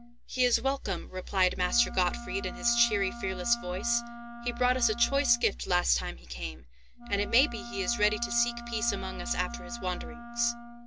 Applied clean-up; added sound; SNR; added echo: none; Wind instrument, woodwind instrument; 13 dB; none.